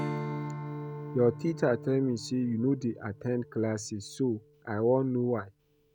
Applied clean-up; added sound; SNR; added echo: none; Strum; 11 dB; none.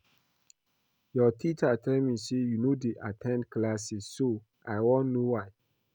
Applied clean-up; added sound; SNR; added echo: none; none; none; none.